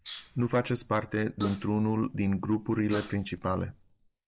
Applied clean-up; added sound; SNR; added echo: neural mask model Resemble Enhance denoiser.